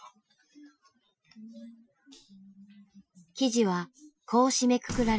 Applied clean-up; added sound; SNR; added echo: classical method Wiener filter.